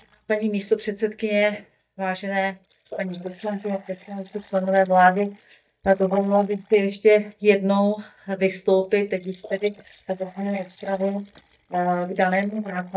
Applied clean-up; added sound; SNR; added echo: neural mask model DeepFilterNet 3.